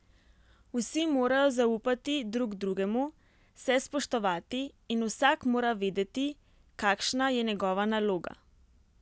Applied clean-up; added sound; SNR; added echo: none; none; none; none.